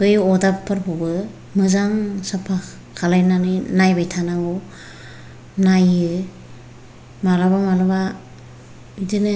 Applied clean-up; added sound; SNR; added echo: none; none; none; none.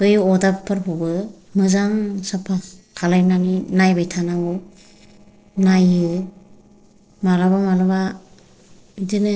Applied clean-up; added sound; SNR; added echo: neural separator model SepFormer DNS4.